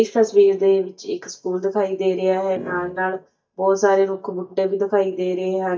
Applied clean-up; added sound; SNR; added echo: neural mask model DeepFilterNet 3.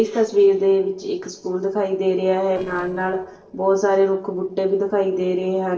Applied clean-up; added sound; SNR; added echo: neural separator model SepFormer DNS4.